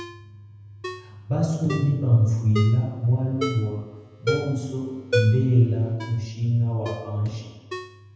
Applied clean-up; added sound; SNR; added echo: none; Ringtone; 11 dB; reverberation time 1.1 s.